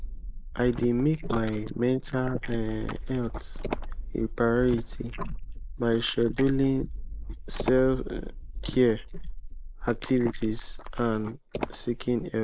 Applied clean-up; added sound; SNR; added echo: neural mask model Resemble Enhance denoiser.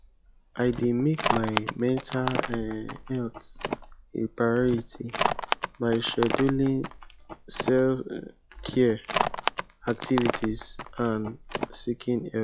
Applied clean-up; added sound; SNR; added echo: classical method log-MMSE.